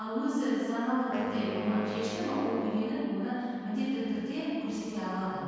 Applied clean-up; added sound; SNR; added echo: none; Wind instrument, woodwind instrument; 10 dB; reverberation time 2.1 s.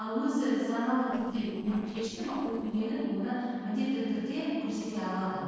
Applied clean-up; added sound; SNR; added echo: neural separator model SepFormer DNS4.